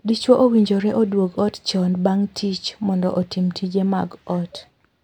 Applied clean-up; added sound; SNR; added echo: none; none; none; none.